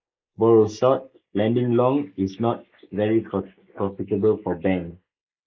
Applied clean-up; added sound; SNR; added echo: neural mask model Resemble Enhance denoiser.